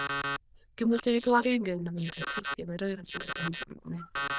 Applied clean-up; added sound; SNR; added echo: neural diffusion model UNIVERSE++.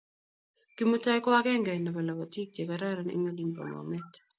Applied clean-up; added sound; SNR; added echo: none; none; none; none.